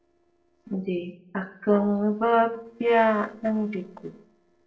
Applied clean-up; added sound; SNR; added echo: neural separator model SepFormer DNS4.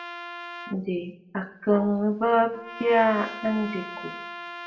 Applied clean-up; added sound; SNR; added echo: none; Trumpet; 13 dB; reverberation time 0.6 s.